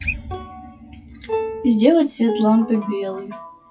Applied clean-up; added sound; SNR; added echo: classical method WPE with log-MMSE.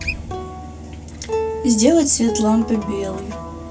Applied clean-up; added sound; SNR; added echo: none; Acoustic guitar; 9 dB; reverberation time 0.2 s.